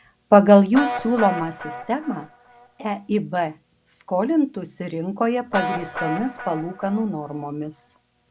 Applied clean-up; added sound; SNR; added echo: none; Guitar; 12 dB; none.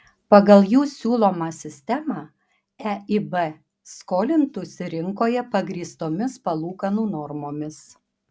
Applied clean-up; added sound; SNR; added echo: none; none; none; none.